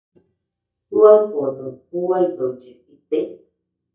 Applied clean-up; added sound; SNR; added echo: neural mask model DeepFilterNet 3.